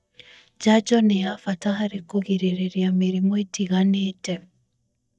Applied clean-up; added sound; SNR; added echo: neural mask model DeepFilterNet 3.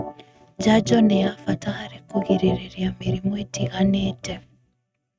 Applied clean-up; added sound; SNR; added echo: neural mask model RNNoise.